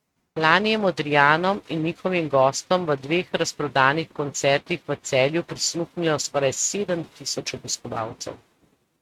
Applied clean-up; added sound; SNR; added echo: neural mask model RNNoise.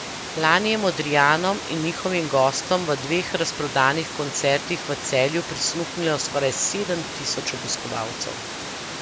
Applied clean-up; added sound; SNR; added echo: none; Water; 8 dB; none.